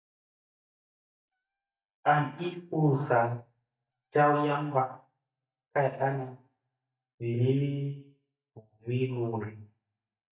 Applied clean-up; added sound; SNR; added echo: neural mask model DeepFilterNet 3.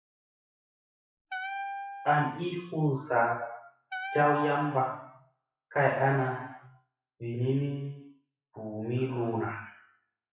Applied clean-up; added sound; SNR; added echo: classical method WPE with log-MMSE.